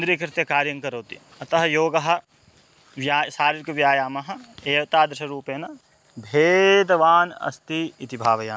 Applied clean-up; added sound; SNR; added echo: none; none; none; none.